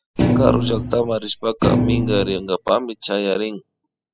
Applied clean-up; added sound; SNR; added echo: classical method spectral subtraction.